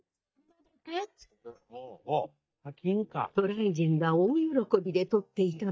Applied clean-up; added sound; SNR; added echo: neural mask model DeepFilterNet 3.